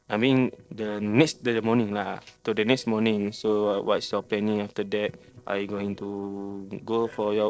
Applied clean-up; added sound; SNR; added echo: neural separator model SepFormer DNS4.